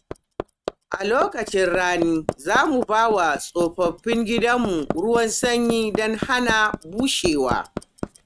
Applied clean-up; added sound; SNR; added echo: neural mask model RNNoise.